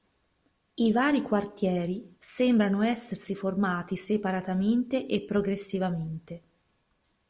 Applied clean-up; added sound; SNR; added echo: none; none; none; none.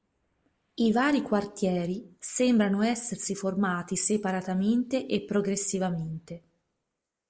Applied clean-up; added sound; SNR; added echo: neural mask model Resemble Enhance denoiser.